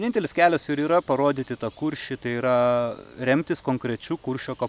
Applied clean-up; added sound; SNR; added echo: none; none; none; none.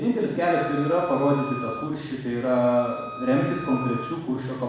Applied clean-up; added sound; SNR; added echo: none; Wind instrument, woodwind instrument; 13 dB; reverberation time 1.1 s.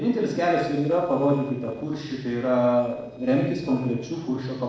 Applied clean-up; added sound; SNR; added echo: neural separator model SepFormer DNS4.